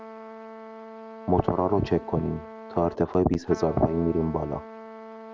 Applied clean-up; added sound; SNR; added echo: none; Trumpet; 14 dB; none.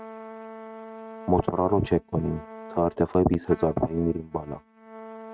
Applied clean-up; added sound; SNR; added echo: neural mask model RNNoise.